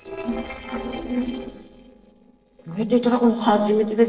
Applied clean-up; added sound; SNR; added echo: neural separator model SepFormer DNS4.